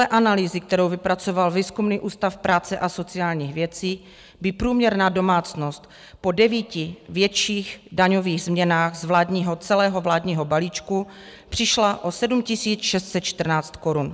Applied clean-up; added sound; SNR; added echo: none; none; none; none.